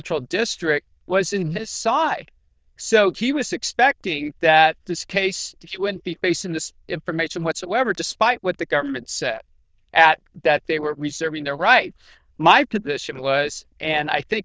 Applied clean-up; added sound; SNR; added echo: neural diffusion model UNIVERSE++.